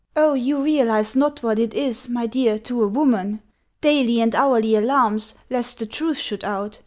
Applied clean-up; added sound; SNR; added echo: none; none; none; none.